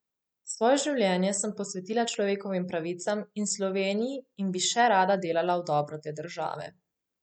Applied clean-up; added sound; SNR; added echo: none; none; none; none.